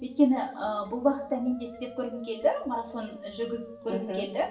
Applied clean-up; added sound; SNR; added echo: none; Musical instrument; 19 dB; reverberation time 0.8 s.